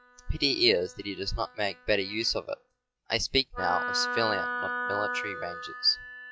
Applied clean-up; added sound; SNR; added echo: classical method log-MMSE.